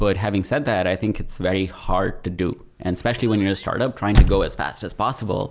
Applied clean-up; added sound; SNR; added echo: none; Squeak / Slam; -1 dB; none.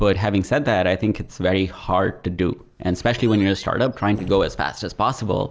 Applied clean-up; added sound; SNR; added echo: neural separator model SepFormer DNS4.